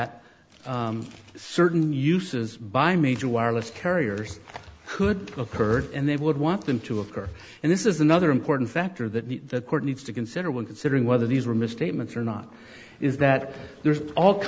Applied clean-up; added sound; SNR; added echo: none; none; none; none.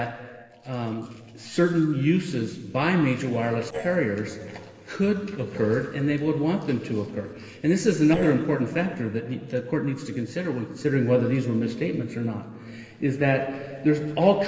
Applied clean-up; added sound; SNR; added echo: neural separator model SepFormer DNS4.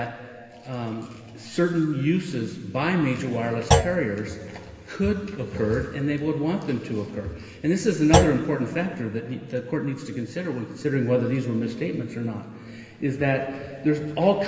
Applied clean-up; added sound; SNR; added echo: none; Thump, thud; 1 dB; reverberation time 2.5 s.